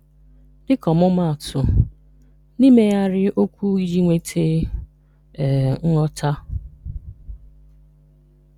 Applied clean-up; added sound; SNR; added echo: none; none; none; none.